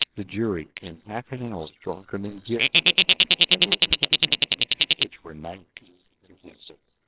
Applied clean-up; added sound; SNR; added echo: neural separator model SepFormer WHAMR!.